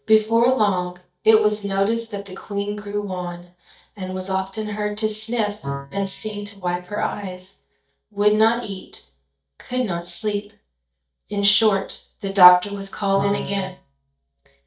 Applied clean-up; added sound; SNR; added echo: neural mask model DeepFilterNet 3.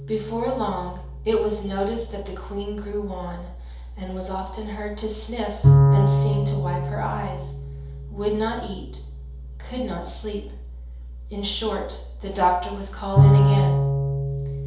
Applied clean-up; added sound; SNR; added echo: none; Bowed string instrument; -4 dB; reverberation time 0.8 s.